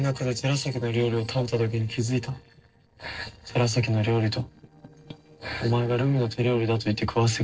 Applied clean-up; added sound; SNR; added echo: neural separator model SepFormer DNS4.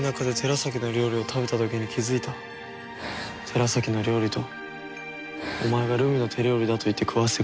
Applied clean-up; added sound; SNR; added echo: none; none; none; none.